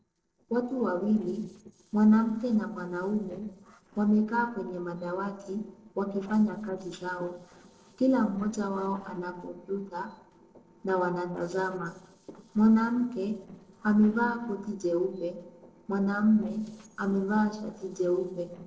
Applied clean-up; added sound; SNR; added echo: neural separator model SepFormer DNS4.